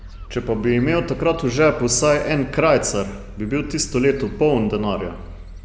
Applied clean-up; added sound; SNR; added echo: none; Gull, seagull; 15 dB; none.